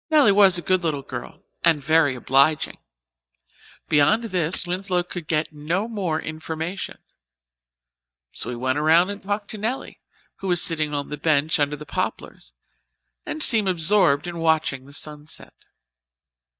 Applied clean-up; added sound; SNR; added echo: neural mask model DeepFilterNet 3.